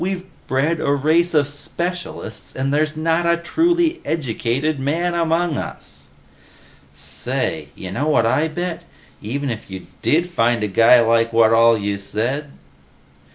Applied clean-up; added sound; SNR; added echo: none; none; none; none.